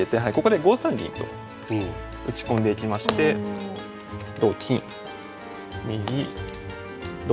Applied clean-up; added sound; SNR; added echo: none; none; none; none.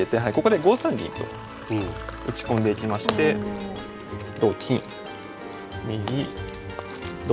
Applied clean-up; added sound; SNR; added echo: none; Sink (filling or washing); 18 dB; none.